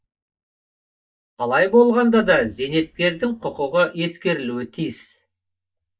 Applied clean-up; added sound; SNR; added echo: neural mask model DeepFilterNet 3.